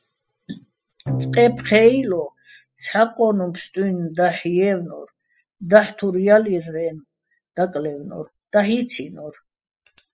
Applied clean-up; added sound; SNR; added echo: classical method spectral subtraction.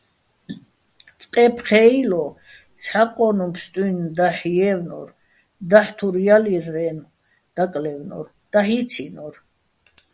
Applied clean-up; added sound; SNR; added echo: none; none; none; none.